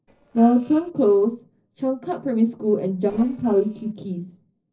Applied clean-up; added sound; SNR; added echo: neural separator model SepFormer DNS4.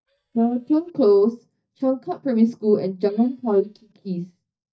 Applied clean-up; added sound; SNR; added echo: neural mask model DeepFilterNet 3.